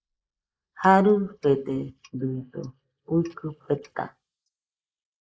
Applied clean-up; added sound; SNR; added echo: neural mask model Resemble Enhance denoiser.